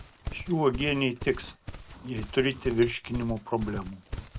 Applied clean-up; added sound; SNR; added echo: none; Livestock, farm animals, working animals; 10 dB; none.